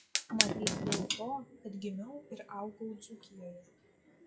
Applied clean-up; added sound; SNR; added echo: classical method WPE with log-MMSE.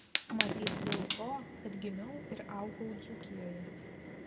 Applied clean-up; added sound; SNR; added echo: none; Fire; -4 dB; reverberation time 0.7 s.